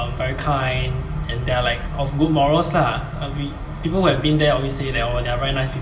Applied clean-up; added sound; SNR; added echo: none; none; none; reverberation time 0.8 s.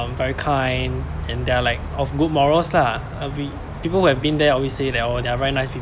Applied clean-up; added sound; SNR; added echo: none; none; none; none.